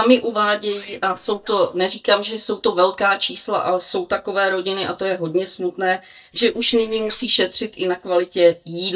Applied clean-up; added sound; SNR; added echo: neural mask model DeepFilterNet 3.